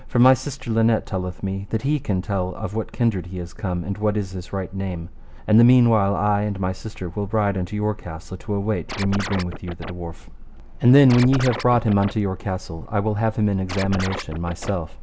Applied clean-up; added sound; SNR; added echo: none; Scratching (performance technique); 9 dB; none.